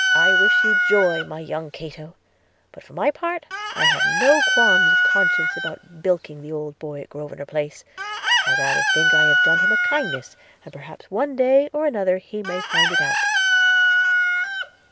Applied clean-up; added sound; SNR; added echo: none; Chicken, rooster; -5 dB; none.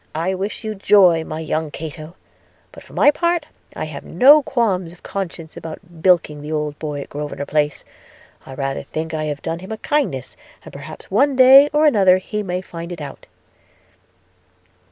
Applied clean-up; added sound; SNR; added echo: none; none; none; none.